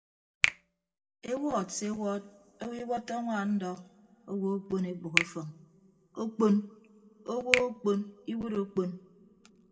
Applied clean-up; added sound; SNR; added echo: none; Finger snapping; 4 dB; reverberation time 1.4 s.